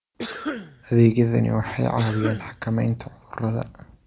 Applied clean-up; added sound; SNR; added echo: none; Cough; 11 dB; none.